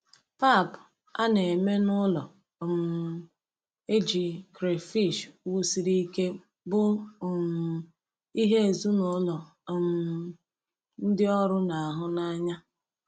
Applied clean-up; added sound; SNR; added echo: none; none; none; none.